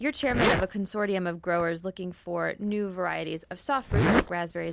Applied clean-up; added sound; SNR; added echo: none; Zipper (clothing); 1 dB; none.